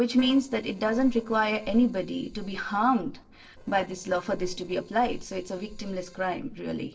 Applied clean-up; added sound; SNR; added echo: neural separator model SepFormer DNS4.